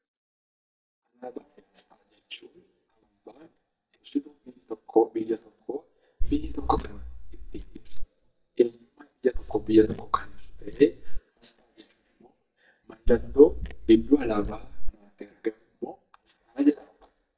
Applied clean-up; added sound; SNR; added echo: neural mask model DeepFilterNet 3.